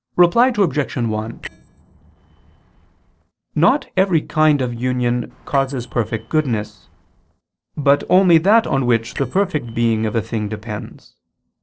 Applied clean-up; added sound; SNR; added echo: neural separator model SepFormer DNS4.